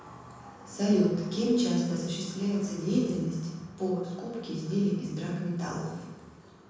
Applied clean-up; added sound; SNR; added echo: none; none; none; reverberation time 1.3 s.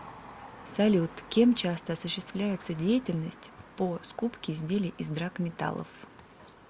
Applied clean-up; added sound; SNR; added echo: none; none; none; none.